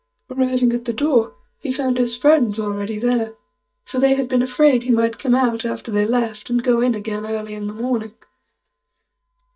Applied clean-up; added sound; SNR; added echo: neural mask model DeepFilterNet 3.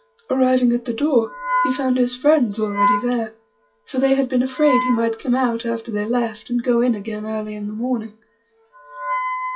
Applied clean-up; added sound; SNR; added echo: classical method WPE with log-MMSE.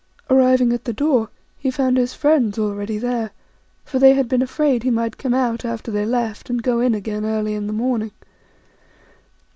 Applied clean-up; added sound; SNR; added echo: none; none; none; none.